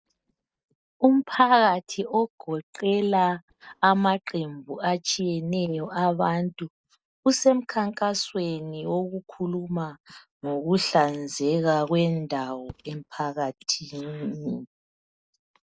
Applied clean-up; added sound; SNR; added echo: neural mask model DeepFilterNet 3.